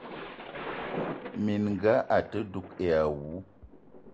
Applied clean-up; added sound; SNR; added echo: none; Thunder; 11 dB; none.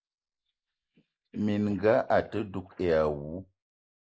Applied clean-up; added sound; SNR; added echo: neural mask model Resemble Enhance denoiser.